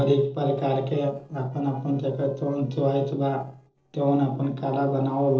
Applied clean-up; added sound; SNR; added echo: neural separator model SepFormer DNS4.